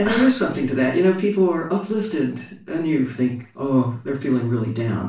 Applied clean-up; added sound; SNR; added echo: none; none; none; reverberation time 0.3 s.